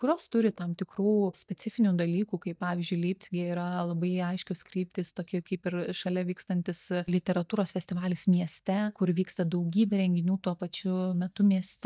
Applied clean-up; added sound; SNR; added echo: neural mask model DeepFilterNet 3.